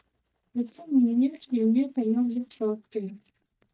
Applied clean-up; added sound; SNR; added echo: neural mask model DeepFilterNet 3.